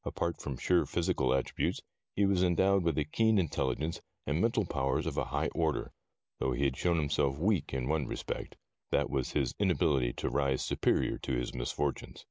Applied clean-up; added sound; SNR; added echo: none; none; none; none.